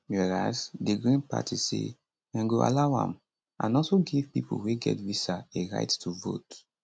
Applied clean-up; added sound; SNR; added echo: none; none; none; none.